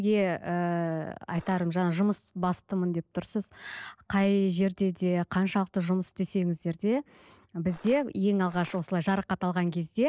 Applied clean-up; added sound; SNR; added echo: neural separator model SepFormer DNS4.